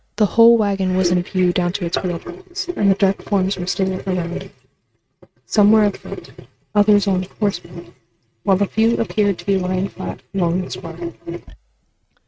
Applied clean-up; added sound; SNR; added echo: neural mask model RNNoise.